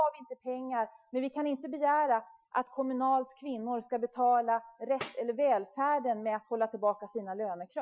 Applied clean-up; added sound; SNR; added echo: classical method Wiener filter.